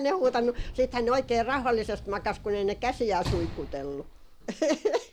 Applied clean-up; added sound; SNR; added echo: none; Sliding door / Slam; 11 dB; none.